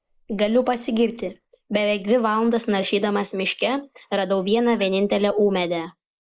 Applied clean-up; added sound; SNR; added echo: neural mask model Resemble Enhance denoiser.